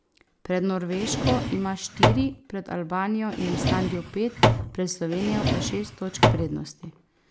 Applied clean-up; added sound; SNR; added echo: none; Drawer open or close; -4 dB; none.